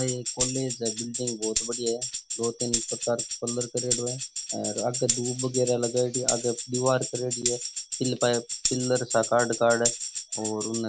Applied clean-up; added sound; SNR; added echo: none; Tambourine; 2 dB; none.